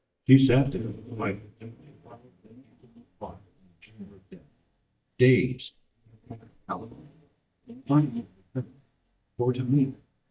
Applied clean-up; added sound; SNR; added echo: neural mask model DeepFilterNet 3.